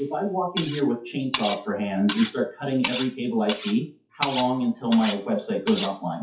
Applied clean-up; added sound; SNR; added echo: classical method WPE with log-MMSE.